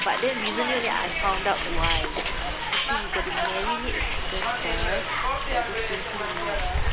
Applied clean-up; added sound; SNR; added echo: none; Hiss; -5 dB; none.